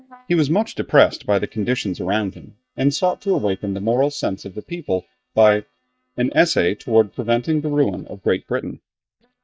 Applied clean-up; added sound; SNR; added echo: neural mask model DeepFilterNet 3.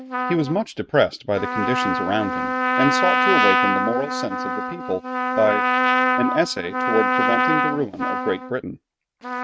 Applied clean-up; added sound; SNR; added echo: neural mask model RNNoise.